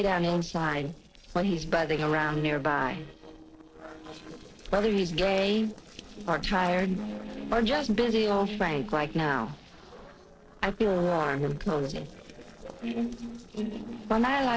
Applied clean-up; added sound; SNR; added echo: neural separator model SepFormer DNS4.